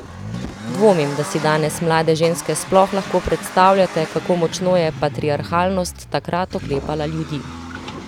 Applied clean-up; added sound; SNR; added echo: none; Accelerating, revving, vroom; 11 dB; none.